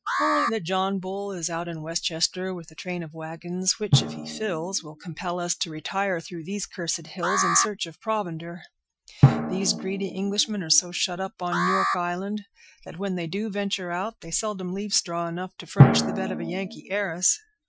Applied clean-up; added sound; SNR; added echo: classical method Wiener filter.